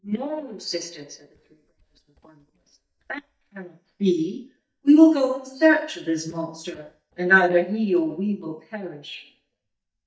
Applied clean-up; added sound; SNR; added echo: neural mask model DeepFilterNet 3.